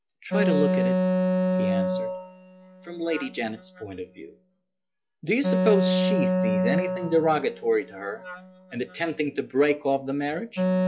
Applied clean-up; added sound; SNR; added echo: classical method log-MMSE.